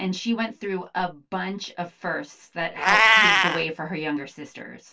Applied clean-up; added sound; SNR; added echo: none; Meow; -4 dB; reverberation time 0.1 s.